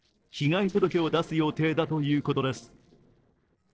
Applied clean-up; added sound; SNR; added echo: neural separator model SepFormer DNS4.